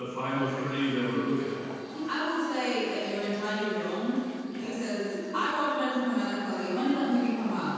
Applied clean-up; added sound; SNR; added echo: none; Water tap, faucet; 18 dB; reverberation time 2.1 s.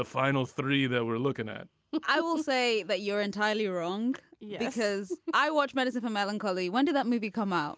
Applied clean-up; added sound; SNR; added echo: none; none; none; none.